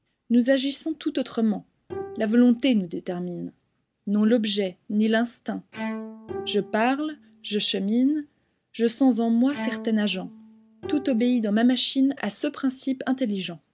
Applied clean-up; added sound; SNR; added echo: none; Bowed string instrument + Bowed string instrument; 15 dB; none.